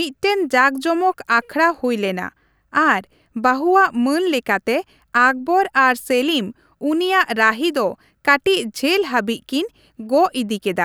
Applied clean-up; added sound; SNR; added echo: none; none; none; none.